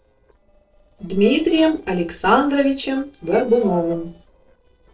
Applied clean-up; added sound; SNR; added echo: neural separator model SepFormer DNS4.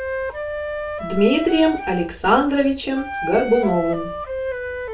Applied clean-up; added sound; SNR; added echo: none; Wind instrument, woodwind instrument; 7 dB; reverberation time 0.2 s.